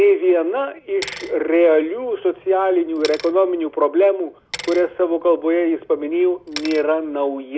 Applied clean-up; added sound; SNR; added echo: none; Bicycle; 19 dB; none.